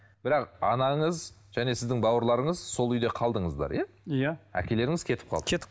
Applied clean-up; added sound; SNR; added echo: none; none; none; none.